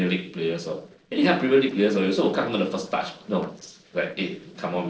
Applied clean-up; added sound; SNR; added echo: neural separator model SepFormer DNS4.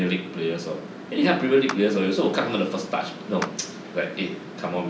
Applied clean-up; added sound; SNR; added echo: none; Clapping; 16 dB; none.